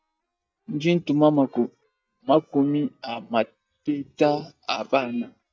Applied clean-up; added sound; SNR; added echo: neural mask model DeepFilterNet 3.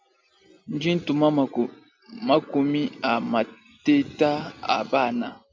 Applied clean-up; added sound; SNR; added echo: none; none; none; none.